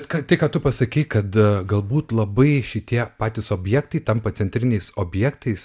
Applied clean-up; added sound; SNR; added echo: none; none; none; none.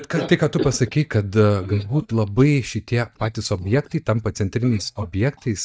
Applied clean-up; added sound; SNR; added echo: neural mask model DeepFilterNet 3.